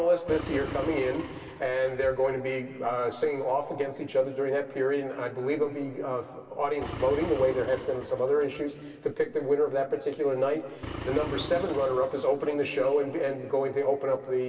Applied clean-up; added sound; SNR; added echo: none; Engine; 11 dB; reverberation time 2.2 s.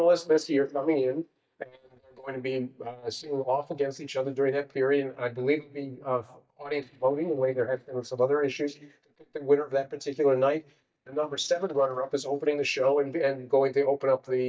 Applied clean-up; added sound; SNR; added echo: neural mask model DeepFilterNet 3.